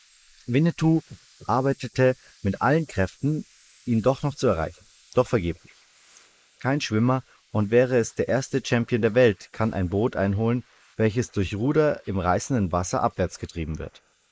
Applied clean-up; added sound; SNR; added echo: neural mask model Resemble Enhance denoiser.